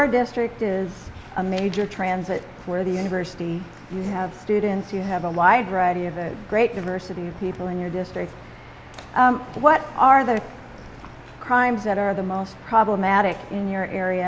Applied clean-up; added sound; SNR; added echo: none; none; none; none.